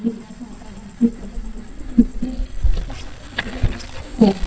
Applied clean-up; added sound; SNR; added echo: neural mask model DeepFilterNet 3.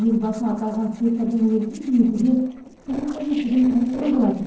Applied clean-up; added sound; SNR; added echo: neural separator model SepFormer DNS4.